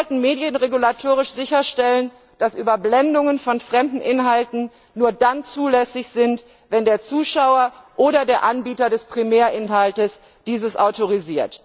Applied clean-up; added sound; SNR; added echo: none; none; none; none.